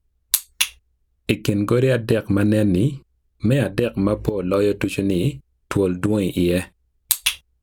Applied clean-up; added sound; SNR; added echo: none; none; none; none.